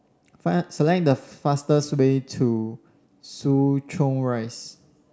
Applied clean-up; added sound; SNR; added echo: none; none; none; none.